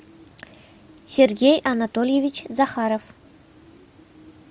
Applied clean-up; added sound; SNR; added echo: none; none; none; none.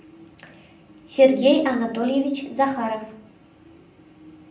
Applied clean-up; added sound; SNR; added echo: none; none; none; reverberation time 0.6 s.